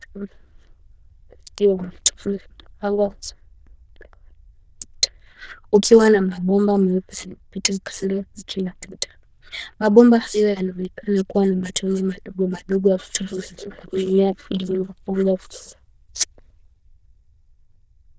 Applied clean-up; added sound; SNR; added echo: neural diffusion model UNIVERSE++.